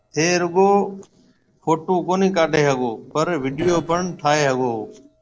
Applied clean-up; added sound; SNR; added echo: neural separator model SepFormer DNS4.